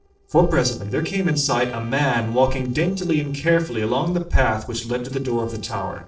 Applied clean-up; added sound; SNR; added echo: neural separator model SepFormer DNS4.